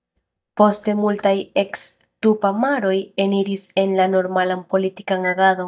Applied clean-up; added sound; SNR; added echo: neural mask model DeepFilterNet 3.